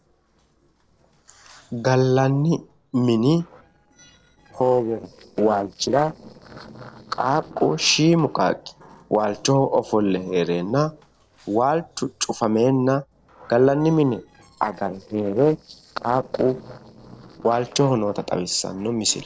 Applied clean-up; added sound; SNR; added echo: neural separator model SepFormer DNS4.